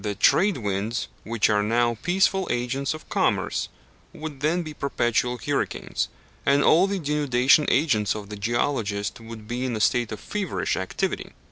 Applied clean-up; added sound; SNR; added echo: none; none; none; none.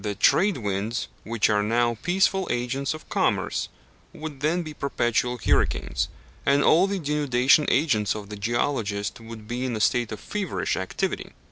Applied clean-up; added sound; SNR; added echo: none; Bass drum; 9 dB; none.